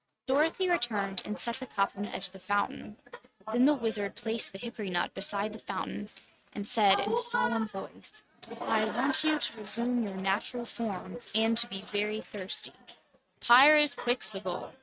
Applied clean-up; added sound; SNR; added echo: neural mask model RNNoise.